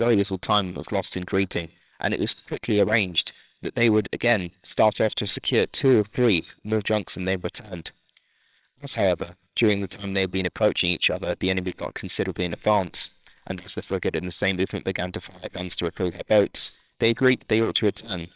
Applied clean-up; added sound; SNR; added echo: neural separator model SepFormer WHAMR!.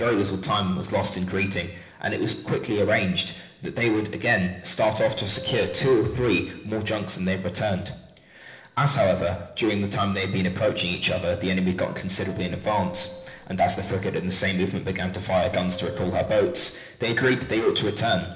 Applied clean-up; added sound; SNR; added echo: neural separator model SepFormer DNS4.